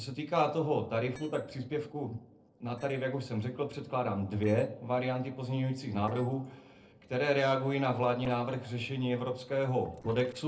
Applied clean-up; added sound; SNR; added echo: neural separator model SepFormer DNS4.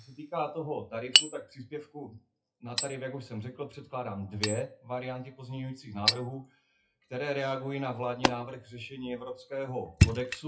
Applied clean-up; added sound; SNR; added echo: classical method WPE with log-MMSE.